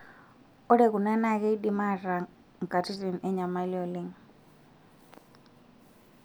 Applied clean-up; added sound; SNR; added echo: none; none; none; none.